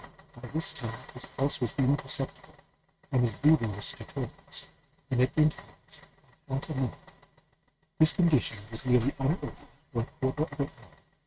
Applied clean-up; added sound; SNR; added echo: neural mask model RNNoise.